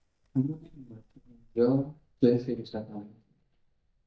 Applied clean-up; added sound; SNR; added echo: neural mask model DeepFilterNet 3.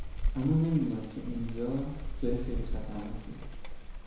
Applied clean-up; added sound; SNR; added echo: none; Rain; 1 dB; reverberation time 1.0 s.